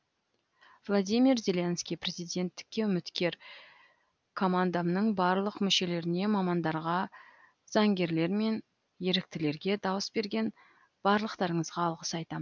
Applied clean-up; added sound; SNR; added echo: none; none; none; none.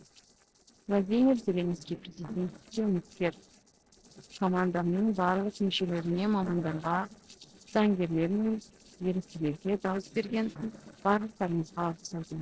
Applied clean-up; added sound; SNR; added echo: neural separator model SepFormer DNS4.